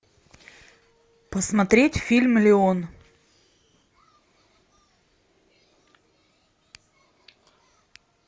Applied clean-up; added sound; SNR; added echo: none; none; none; none.